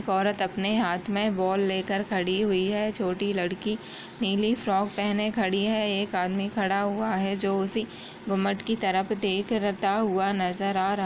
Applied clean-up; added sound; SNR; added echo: none; none; none; none.